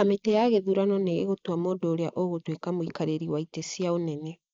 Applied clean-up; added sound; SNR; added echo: neural mask model Resemble Enhance denoiser.